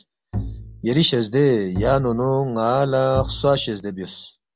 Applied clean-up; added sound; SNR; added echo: none; Bowed string instrument; 12 dB; none.